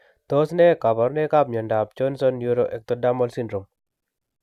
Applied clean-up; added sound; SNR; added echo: none; none; none; none.